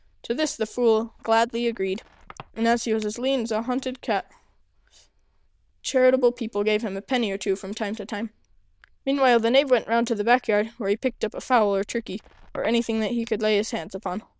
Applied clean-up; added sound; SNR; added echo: neural diffusion model UNIVERSE++.